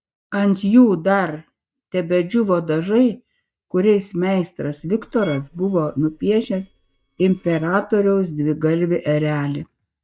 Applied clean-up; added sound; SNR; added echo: neural mask model DeepFilterNet 3.